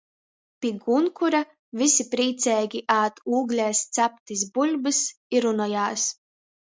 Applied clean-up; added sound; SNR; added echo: none; none; none; none.